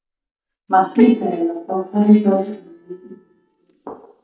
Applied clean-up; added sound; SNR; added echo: neural mask model DeepFilterNet 3.